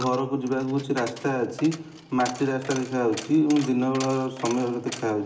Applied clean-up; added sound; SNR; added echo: none; Coin (dropping); 15 dB; reverberation time 0.8 s.